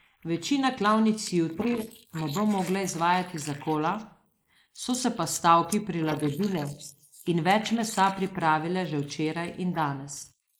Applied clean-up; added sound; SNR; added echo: neural mask model Resemble Enhance denoiser.